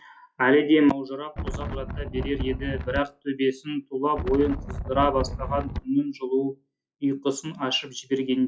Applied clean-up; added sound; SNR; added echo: classical method log-MMSE.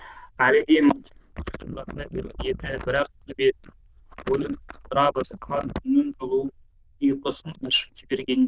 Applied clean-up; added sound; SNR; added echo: neural diffusion model UNIVERSE++.